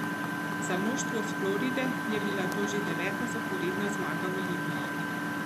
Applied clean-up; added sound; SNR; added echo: none; Engine; -3 dB; none.